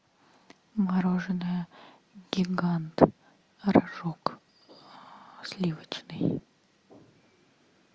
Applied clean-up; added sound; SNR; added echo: none; none; none; none.